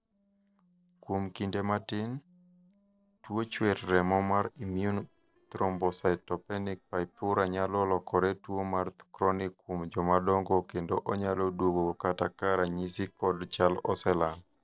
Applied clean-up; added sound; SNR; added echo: neural separator model SepFormer DNS4.